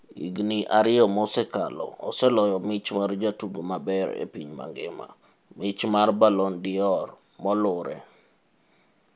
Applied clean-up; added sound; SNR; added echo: none; none; none; none.